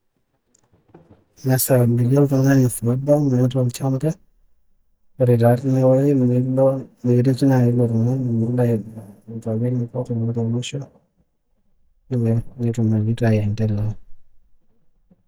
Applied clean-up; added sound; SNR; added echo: neural mask model DeepFilterNet 3.